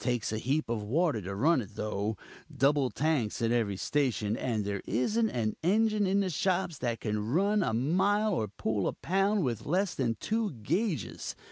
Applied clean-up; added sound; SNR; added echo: none; none; none; none.